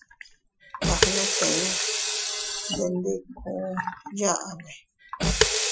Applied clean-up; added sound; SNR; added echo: classical method Wiener filter.